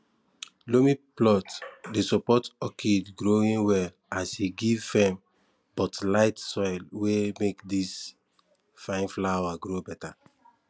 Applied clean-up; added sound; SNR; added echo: none; none; none; none.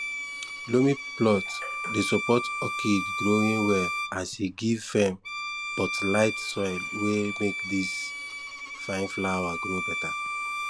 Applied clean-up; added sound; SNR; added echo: none; Bowed string instrument; 5 dB; none.